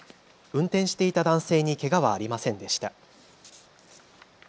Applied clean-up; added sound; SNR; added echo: none; none; none; none.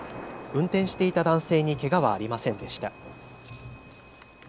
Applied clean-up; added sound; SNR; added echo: none; Thunder + Clock; 13 dB; none.